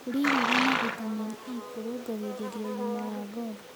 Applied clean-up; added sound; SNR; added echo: none; Livestock, farm animals, working animals; 0 dB; none.